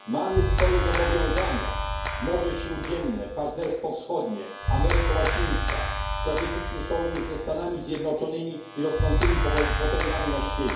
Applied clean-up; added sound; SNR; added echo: none; Clapping; -1 dB; reverberation time 2.4 s.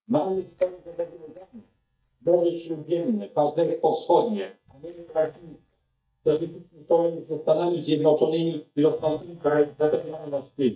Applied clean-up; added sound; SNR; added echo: neural mask model DeepFilterNet 3.